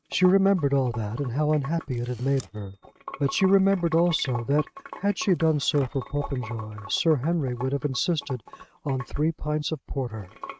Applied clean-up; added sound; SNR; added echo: neural mask model RNNoise.